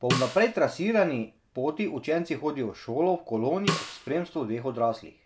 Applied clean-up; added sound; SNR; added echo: none; Snare drum; 7 dB; none.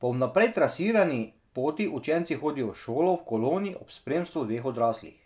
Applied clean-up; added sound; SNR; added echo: none; none; none; none.